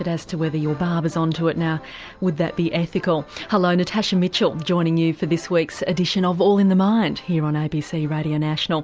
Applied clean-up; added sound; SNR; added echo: none; none; none; none.